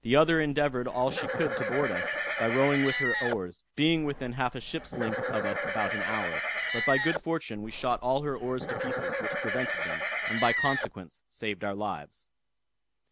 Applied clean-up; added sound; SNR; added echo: none; Livestock, farm animals, working animals; 2 dB; none.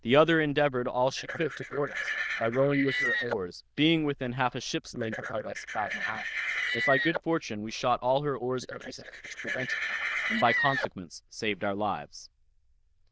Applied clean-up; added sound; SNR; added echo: neural diffusion model UNIVERSE++.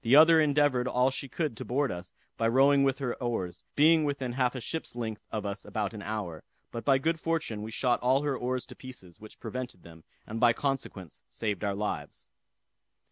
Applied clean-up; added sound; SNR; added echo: none; none; none; none.